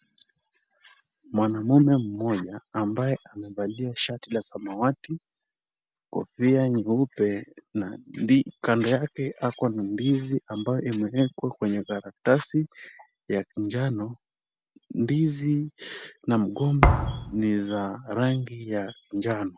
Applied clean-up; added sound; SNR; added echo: none; Thump, thud; -2 dB; none.